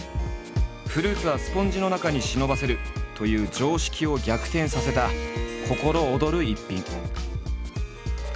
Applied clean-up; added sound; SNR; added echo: none; Harp; 12 dB; none.